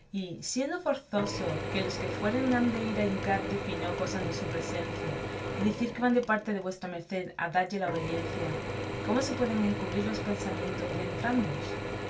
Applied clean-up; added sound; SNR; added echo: none; Drill / Mechanisms; 4 dB; reverberation time 0.2 s.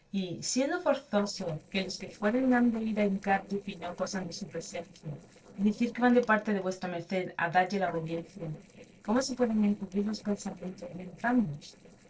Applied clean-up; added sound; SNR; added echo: neural separator model SepFormer DNS4.